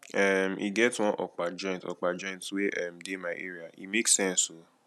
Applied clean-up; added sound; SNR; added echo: none; none; none; none.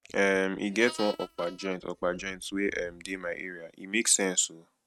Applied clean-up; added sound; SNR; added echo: neural mask model RNNoise.